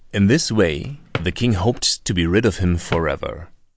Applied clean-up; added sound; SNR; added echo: none; Drawer open or close; 15 dB; none.